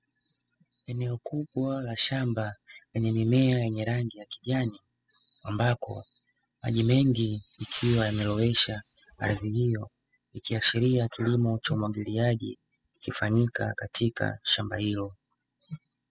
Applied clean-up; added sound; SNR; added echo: classical method spectral subtraction.